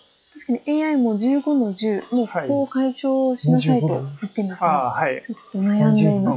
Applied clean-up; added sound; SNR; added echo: classical method log-MMSE.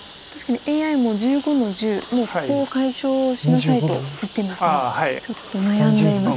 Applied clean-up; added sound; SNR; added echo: none; Zipper (clothing) + Engine; 20 dB; none.